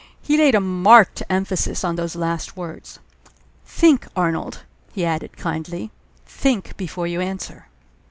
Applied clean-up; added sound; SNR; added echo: none; none; none; none.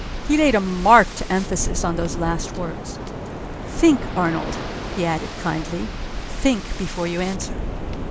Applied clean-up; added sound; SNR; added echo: none; Waves, surf; 7 dB; none.